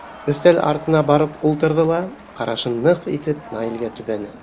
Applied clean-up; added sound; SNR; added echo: none; Crowd; 19 dB; none.